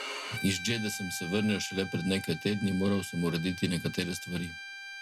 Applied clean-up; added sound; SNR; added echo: none; Bowed string instrument; 10 dB; none.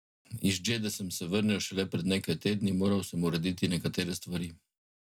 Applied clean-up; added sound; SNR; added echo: none; none; none; none.